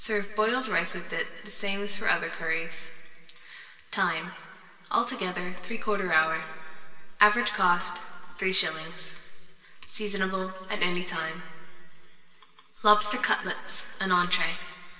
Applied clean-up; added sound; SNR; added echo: none; none; none; reverberation time 2.5 s.